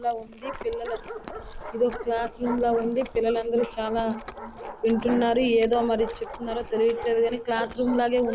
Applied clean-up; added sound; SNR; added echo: none; Chewing, mastication + Bark; 13 dB; none.